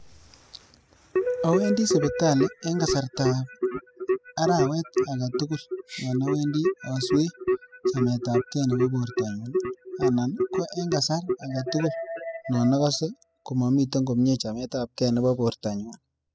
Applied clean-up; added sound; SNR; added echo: classical method spectral subtraction.